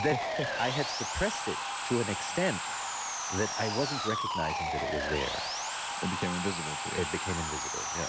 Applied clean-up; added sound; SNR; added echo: none; Sawing; 0 dB; none.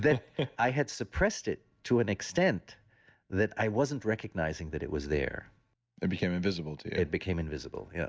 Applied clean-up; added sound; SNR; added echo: none; none; none; none.